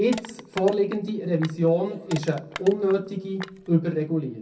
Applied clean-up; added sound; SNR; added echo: none; Crushing; 17 dB; reverberation time 0.3 s.